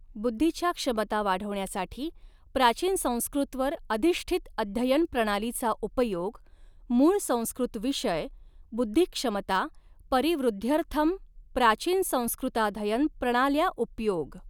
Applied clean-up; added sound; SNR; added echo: none; none; none; none.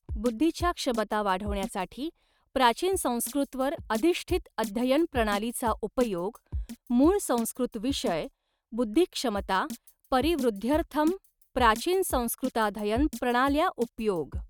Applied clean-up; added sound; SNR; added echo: neural mask model RNNoise.